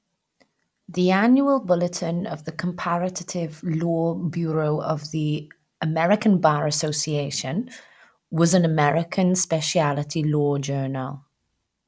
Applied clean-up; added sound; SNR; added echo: none; none; none; none.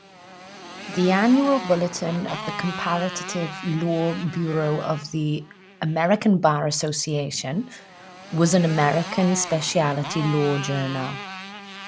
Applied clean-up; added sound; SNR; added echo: none; Motorcycle; 12 dB; none.